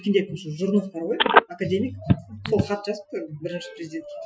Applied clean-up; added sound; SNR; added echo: classical method Wiener filter.